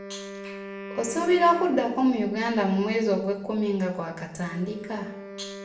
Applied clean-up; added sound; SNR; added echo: none; Wind instrument, woodwind instrument; 15 dB; reverberation time 0.6 s.